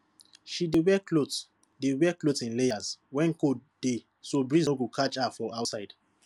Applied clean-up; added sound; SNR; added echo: none; none; none; none.